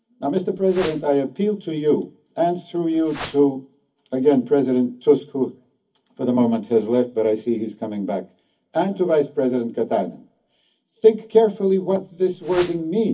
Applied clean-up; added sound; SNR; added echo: none; Whoosh, swoosh, swish; 13 dB; reverberation time 0.3 s.